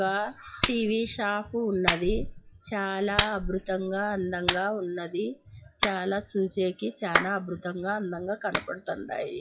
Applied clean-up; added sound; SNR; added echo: classical method WPE with log-MMSE.